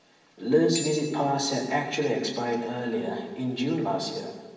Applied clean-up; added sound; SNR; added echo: none; Bicycle bell; 17 dB; reverberation time 1.1 s.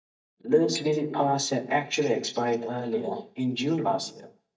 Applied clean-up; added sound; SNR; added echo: neural mask model DeepFilterNet 3.